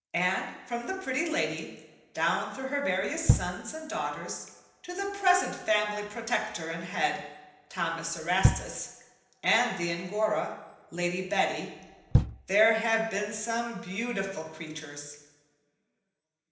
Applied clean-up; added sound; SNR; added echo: none; Knock; -2 dB; reverberation time 0.9 s.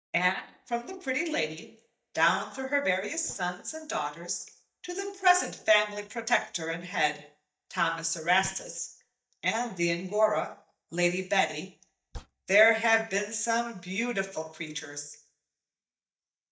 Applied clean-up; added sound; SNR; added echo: neural mask model DeepFilterNet 3.